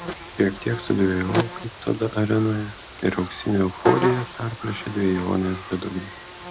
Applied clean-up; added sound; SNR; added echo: none; Buzz; 7 dB; none.